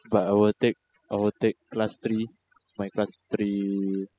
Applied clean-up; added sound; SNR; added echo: classical method spectral subtraction.